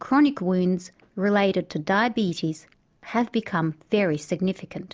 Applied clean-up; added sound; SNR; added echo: none; none; none; none.